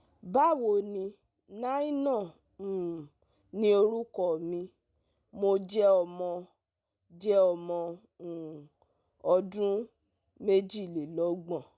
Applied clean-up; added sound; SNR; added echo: none; none; none; none.